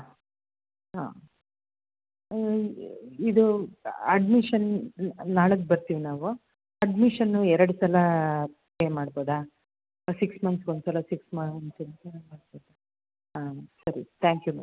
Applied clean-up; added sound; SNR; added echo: none; none; none; none.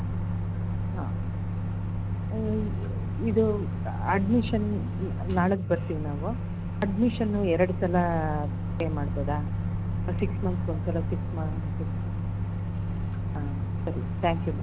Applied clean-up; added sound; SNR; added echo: none; Microwave oven; -1 dB; none.